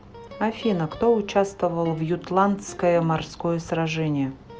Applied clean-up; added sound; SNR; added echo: none; Guitar; 19 dB; none.